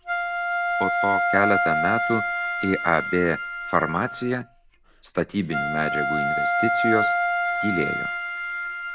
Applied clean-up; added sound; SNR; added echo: none; Wind instrument, woodwind instrument; -1 dB; none.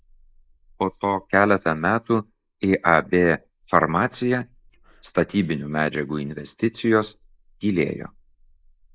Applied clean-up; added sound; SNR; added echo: neural mask model Resemble Enhance denoiser.